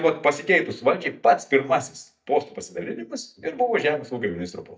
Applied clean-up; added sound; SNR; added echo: neural mask model DeepFilterNet 3.